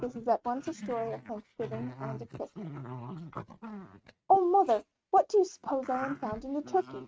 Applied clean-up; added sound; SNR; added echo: neural mask model RNNoise.